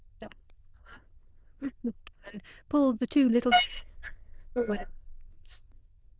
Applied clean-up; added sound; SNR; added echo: neural diffusion model UNIVERSE++.